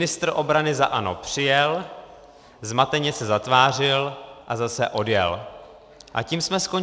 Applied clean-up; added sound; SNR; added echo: none; none; none; none.